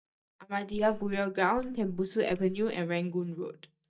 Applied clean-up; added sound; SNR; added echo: neural mask model DeepFilterNet 3.